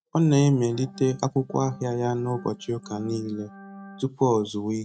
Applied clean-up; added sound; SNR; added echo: neural mask model RNNoise.